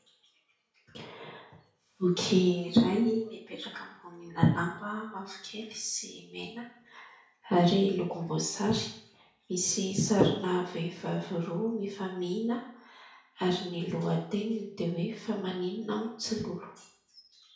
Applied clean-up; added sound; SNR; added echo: none; none; none; reverberation time 0.6 s.